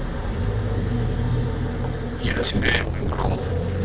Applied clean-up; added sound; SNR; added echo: neural separator model SepFormer DNS4.